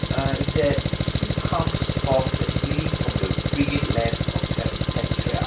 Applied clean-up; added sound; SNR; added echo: none; Engine; -5 dB; reverberation time 0.4 s.